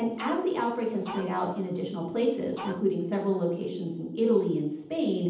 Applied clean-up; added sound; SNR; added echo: none; Dog; 11 dB; reverberation time 0.8 s.